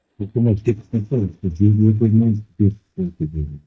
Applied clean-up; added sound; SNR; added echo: neural mask model DeepFilterNet 3.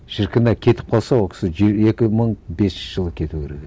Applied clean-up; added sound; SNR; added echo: none; none; none; none.